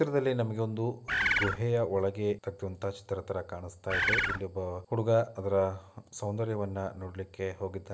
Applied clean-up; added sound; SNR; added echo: none; Bird; -3 dB; none.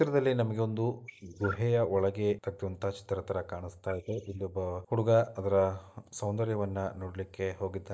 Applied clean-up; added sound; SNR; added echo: neural mask model Resemble Enhance denoiser.